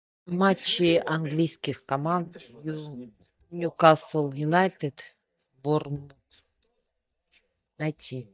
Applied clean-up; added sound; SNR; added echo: neural mask model DeepFilterNet 3.